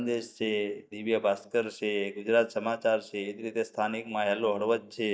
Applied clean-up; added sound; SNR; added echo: neural mask model DeepFilterNet 3.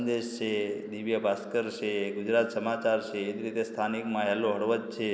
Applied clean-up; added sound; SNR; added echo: none; none; none; none.